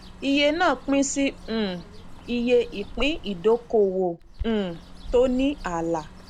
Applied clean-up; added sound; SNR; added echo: none; Bird; 14 dB; none.